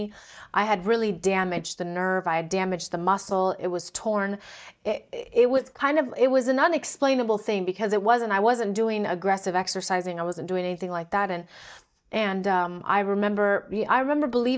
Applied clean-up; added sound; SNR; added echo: neural mask model DeepFilterNet 3.